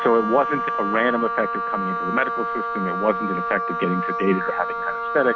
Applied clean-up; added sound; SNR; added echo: none; Wind instrument, woodwind instrument; 2 dB; none.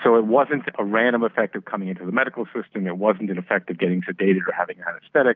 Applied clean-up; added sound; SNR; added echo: none; none; none; none.